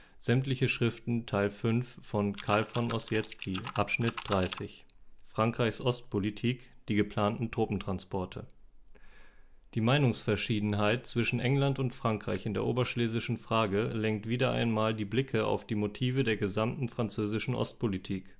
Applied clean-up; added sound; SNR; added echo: neural mask model Resemble Enhance denoiser.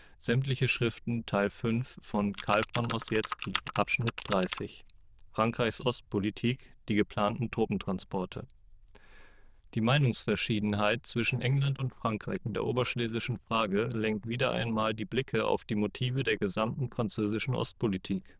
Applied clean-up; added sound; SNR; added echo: neural diffusion model UNIVERSE++.